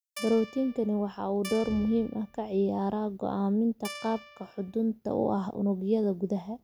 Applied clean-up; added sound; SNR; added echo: none; Guitar; 16 dB; none.